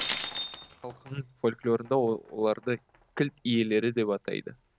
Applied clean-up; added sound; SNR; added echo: none; Shatter; 12 dB; none.